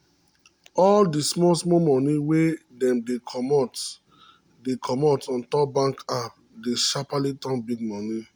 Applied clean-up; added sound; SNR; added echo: none; none; none; none.